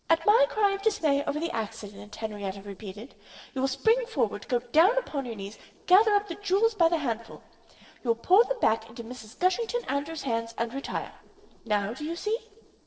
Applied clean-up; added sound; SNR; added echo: neural separator model SepFormer DNS4.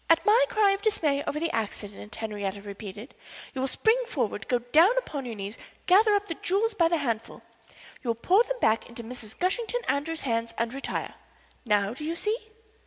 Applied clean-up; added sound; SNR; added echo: none; none; none; none.